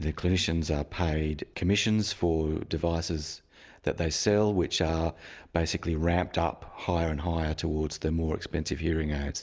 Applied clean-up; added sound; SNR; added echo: none; none; none; none.